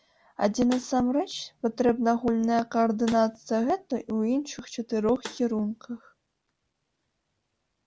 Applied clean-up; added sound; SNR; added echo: none; Snare drum; 16 dB; none.